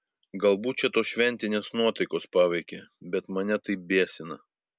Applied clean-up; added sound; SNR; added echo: none; none; none; none.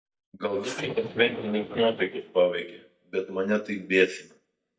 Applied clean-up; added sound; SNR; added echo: neural mask model DeepFilterNet 3.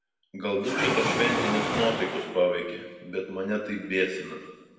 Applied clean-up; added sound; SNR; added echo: none; Mechanisms; 1 dB; reverberation time 1.3 s.